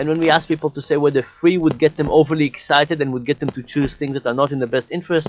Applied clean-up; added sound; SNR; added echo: classical method log-MMSE.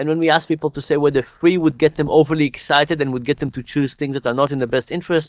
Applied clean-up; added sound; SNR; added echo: neural mask model DeepFilterNet 3.